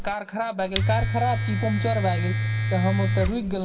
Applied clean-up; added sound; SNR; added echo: none; Domestic sounds, home sounds; -2 dB; reverberation time 2.8 s.